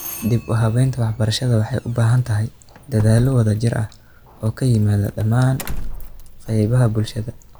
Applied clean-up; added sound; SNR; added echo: none; Doorbell; 14 dB; none.